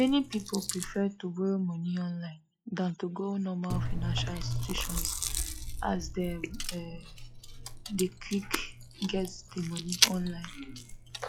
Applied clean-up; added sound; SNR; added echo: classical method log-MMSE.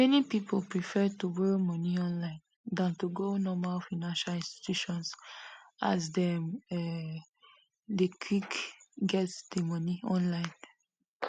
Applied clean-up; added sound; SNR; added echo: none; none; none; none.